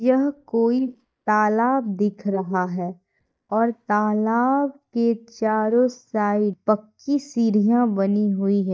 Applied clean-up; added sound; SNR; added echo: neural mask model DeepFilterNet 3.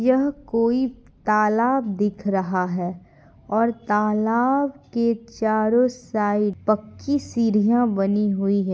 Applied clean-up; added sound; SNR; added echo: none; none; none; none.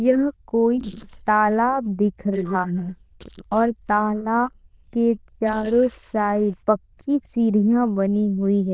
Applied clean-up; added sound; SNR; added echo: neural diffusion model UNIVERSE++.